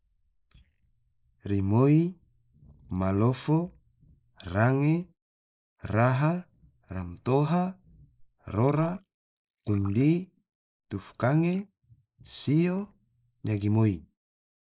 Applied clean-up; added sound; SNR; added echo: neural mask model Resemble Enhance denoiser.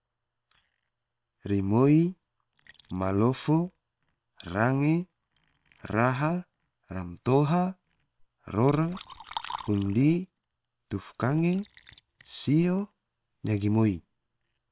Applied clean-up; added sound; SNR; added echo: neural separator model SepFormer WHAM!.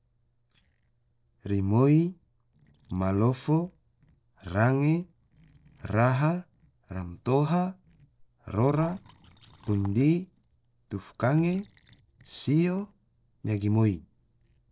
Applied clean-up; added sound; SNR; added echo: neural separator model SepFormer DNS4.